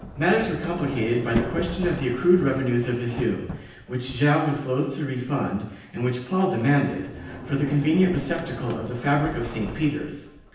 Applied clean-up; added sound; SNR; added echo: none; Sliding door; 12 dB; reverberation time 0.9 s.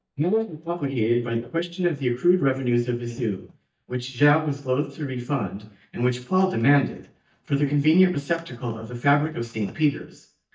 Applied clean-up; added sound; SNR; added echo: neural mask model DeepFilterNet 3.